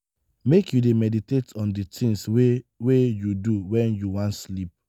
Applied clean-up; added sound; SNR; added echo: none; none; none; none.